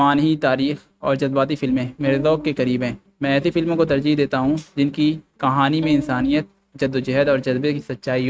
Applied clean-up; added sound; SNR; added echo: neural mask model RNNoise.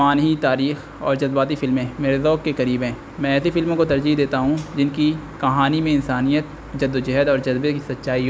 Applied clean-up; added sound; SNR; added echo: none; none; none; none.